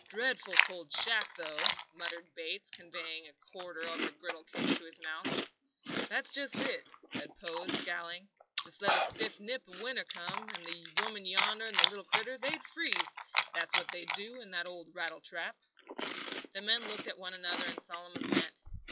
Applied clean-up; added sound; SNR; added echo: classical method log-MMSE.